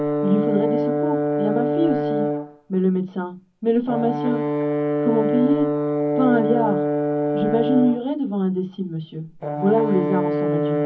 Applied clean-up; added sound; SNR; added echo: none; Brass instrument; 0 dB; reverberation time 0.3 s.